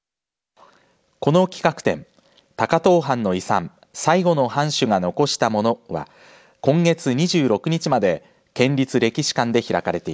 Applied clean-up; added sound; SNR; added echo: none; none; none; none.